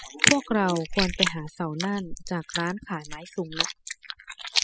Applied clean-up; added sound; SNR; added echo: classical method spectral subtraction.